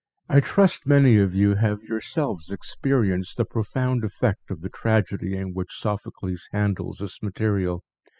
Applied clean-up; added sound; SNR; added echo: classical method spectral subtraction.